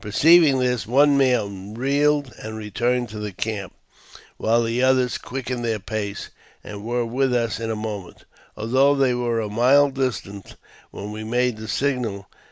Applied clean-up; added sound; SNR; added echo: none; none; none; none.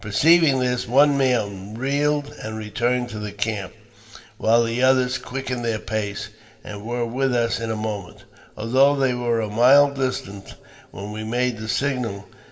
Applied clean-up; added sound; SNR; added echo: none; none; none; reverberation time 1.4 s.